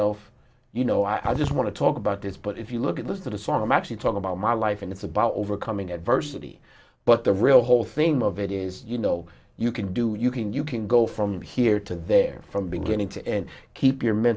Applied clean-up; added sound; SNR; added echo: none; none; none; none.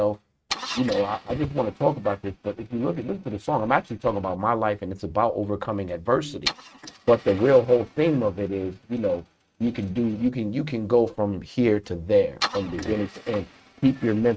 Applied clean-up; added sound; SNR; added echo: neural mask model RNNoise.